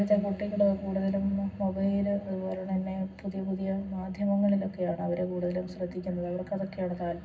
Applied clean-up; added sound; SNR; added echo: none; none; none; reverberation time 0.4 s.